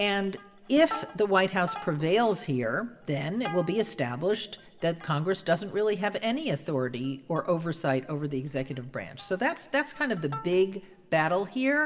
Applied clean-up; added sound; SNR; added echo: none; Plucked string instrument; 19 dB; reverberation time 1.2 s.